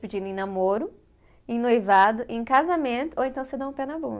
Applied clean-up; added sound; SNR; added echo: none; none; none; none.